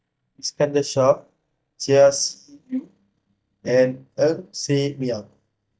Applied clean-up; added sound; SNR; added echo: neural mask model DeepFilterNet 3.